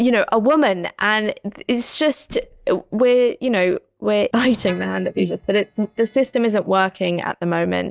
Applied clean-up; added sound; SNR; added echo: neural mask model DeepFilterNet 3.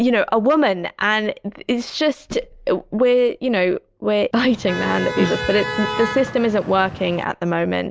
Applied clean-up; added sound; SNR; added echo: none; Motor vehicle (road); 8 dB; none.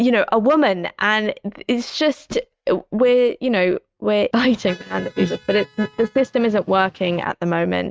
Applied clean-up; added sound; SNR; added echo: neural mask model RNNoise.